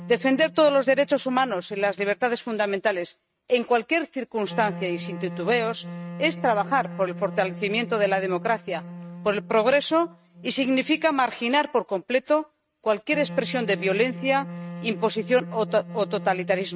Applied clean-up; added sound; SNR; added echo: neural mask model RNNoise.